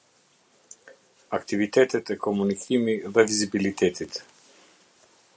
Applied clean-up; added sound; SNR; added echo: none; none; none; none.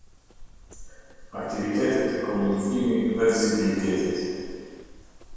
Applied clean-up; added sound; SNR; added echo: none; Run; 19 dB; reverberation time 2.1 s.